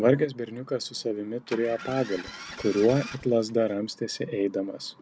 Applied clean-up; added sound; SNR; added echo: none; Engine starting; 15 dB; none.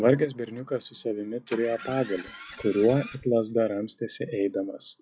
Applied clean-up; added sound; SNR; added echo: classical method log-MMSE.